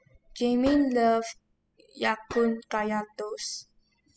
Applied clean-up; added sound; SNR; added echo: classical method spectral subtraction.